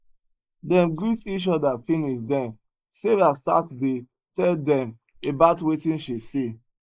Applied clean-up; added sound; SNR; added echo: neural mask model Resemble Enhance denoiser.